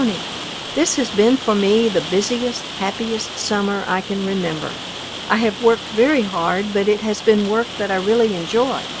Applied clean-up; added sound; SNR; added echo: none; Rain; 11 dB; none.